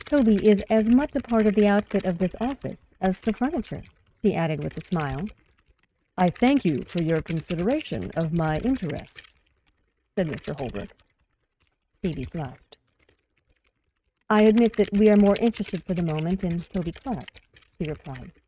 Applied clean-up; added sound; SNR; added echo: neural mask model RNNoise.